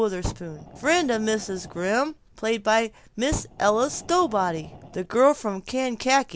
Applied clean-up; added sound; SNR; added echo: none; Fire; 15 dB; none.